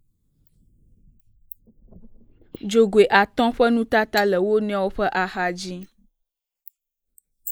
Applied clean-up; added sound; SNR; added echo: neural mask model Resemble Enhance denoiser.